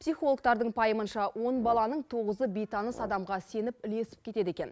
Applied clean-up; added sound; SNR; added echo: none; Brass instrument; 18 dB; none.